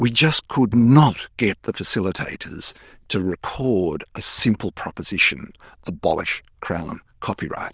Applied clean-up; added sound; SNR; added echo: neural diffusion model UNIVERSE++.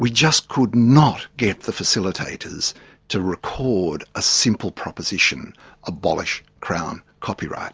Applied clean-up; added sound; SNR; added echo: none; none; none; none.